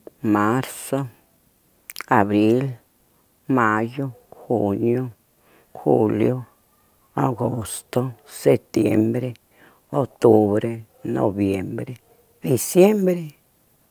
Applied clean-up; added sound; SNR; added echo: none; none; none; none.